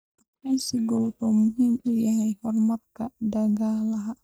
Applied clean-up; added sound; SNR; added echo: neural mask model DeepFilterNet 3.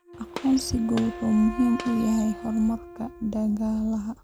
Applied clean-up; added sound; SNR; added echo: none; Gunshot, gunfire + Wind instrument, woodwind instrument; 14 dB; none.